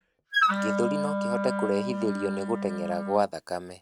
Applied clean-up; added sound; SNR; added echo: neural mask model RNNoise.